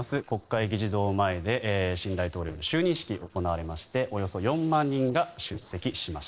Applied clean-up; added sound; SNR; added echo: neural separator model SepFormer DNS4.